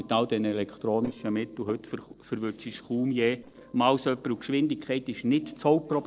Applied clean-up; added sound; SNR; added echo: neural separator model SepFormer DNS4.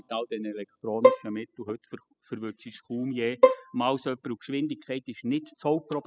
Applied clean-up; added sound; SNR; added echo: classical method spectral subtraction.